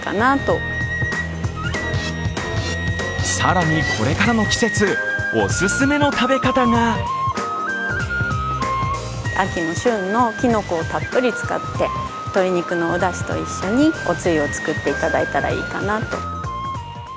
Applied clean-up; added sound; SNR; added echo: none; none; none; none.